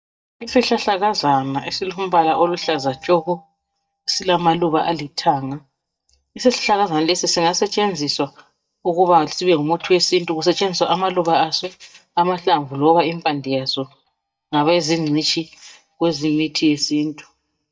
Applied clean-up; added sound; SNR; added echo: neural mask model DeepFilterNet 3.